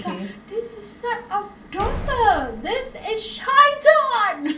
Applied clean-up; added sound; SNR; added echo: none; Slam; 11 dB; reverberation time 0.4 s.